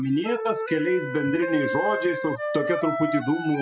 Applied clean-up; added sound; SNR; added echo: classical method spectral subtraction.